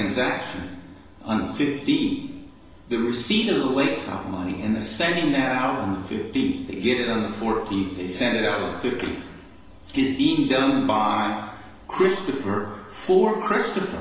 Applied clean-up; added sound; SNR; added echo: none; none; none; reverberation time 1.1 s.